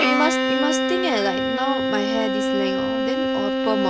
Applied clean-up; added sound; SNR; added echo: none; Bowed string instrument; -4 dB; none.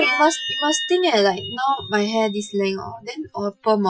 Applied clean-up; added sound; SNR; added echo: classical method Wiener filter.